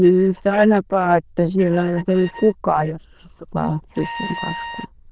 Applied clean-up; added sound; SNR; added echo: neural diffusion model UNIVERSE++.